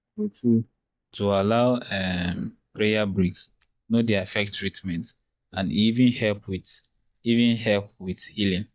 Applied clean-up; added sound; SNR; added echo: neural mask model DeepFilterNet 3.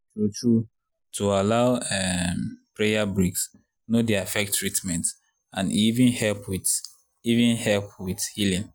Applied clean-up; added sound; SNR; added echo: none; none; none; none.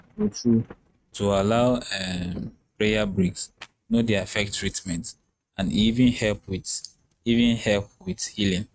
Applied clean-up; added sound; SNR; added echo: neural mask model RNNoise.